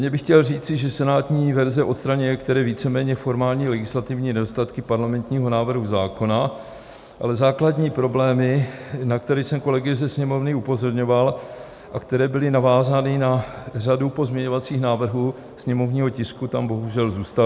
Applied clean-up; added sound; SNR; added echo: none; none; none; none.